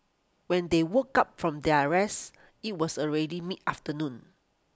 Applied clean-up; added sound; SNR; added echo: none; none; none; none.